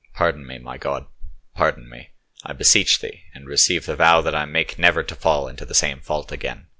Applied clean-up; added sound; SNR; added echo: none; none; none; none.